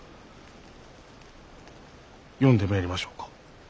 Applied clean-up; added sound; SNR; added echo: none; none; none; none.